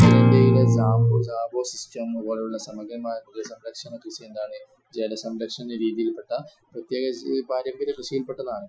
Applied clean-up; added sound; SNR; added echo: classical method Wiener filter.